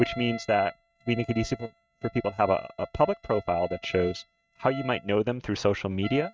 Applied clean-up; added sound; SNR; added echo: neural mask model RNNoise.